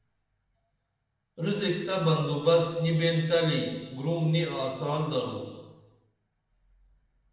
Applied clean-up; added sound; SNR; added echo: none; none; none; reverberation time 1.2 s.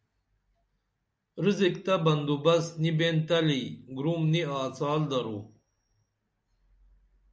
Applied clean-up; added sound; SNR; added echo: none; none; none; none.